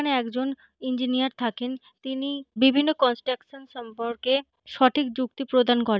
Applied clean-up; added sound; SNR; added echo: none; none; none; none.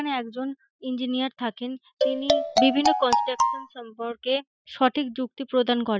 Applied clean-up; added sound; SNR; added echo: classical method Wiener filter.